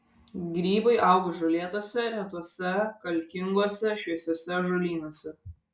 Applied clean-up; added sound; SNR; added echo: none; none; none; none.